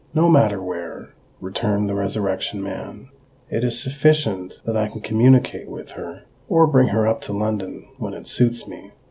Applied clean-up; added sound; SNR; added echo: none; none; none; none.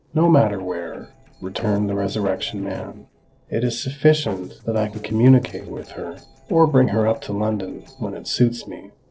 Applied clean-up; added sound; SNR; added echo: neural separator model SepFormer DNS4.